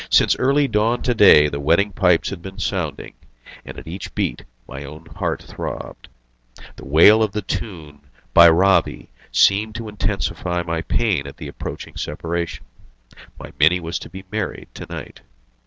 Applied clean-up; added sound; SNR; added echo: none; none; none; none.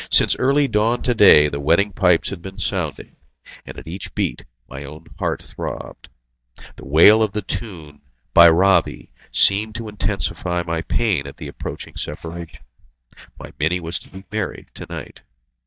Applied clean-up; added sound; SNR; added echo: neural mask model DeepFilterNet 3.